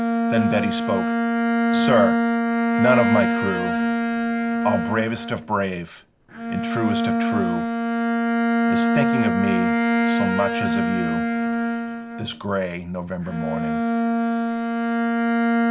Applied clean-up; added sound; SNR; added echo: none; Bowed string instrument; -5 dB; none.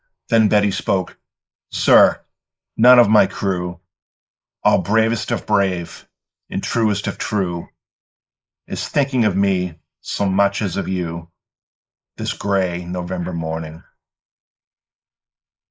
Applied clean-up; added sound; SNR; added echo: neural mask model Resemble Enhance denoiser.